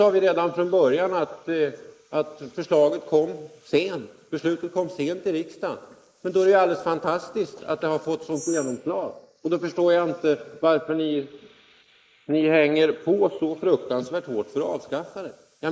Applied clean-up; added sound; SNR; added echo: neural mask model Resemble Enhance denoiser.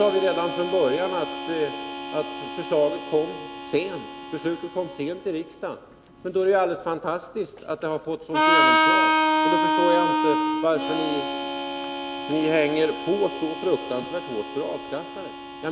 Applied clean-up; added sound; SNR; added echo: none; Harmonica; 0 dB; none.